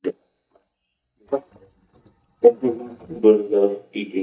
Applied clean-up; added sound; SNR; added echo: neural mask model DeepFilterNet 3.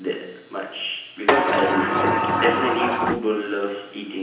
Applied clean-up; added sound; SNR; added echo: none; Sliding door; -4 dB; reverberation time 0.9 s.